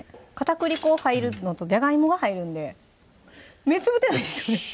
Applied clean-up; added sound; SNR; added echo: none; none; none; none.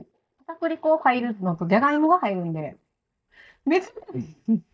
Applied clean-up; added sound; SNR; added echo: neural mask model DeepFilterNet 3.